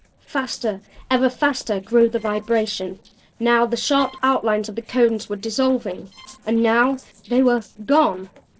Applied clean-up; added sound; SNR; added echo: neural separator model SepFormer DNS4.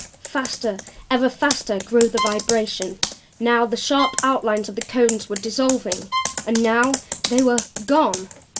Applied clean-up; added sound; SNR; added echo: none; Bowed string instrument + Computer keyboard; 8 dB; none.